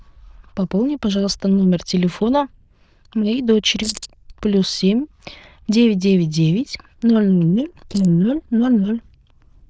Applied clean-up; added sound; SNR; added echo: neural diffusion model UNIVERSE++.